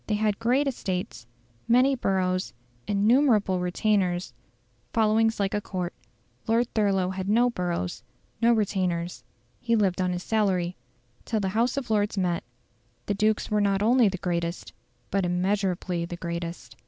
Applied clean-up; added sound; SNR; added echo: none; none; none; none.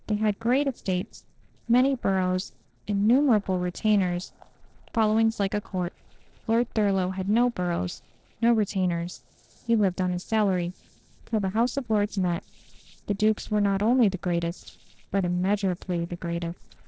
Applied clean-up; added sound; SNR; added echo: neural separator model SepFormer DNS4.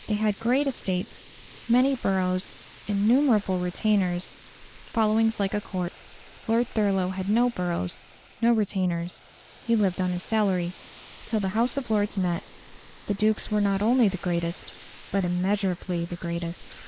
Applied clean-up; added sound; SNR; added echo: neural mask model Resemble Enhance denoiser.